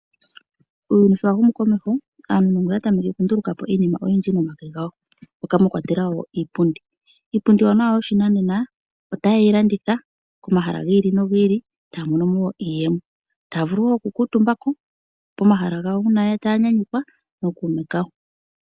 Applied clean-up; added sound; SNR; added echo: none; none; none; none.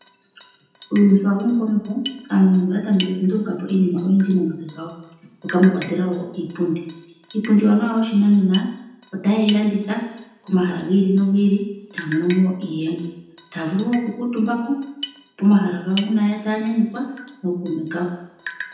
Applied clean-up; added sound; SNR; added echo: none; Drip; 19 dB; reverberation time 0.9 s.